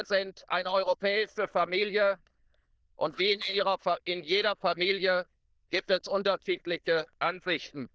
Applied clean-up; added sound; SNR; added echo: neural diffusion model UNIVERSE++.